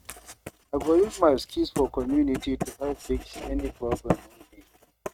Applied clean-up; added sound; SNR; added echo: neural mask model RNNoise.